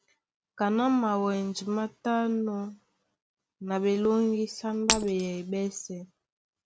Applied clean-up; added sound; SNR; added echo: none; Shatter; 5 dB; none.